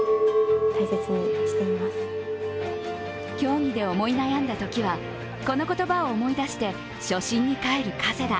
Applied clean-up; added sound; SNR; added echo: none; Chink, clink; 2 dB; none.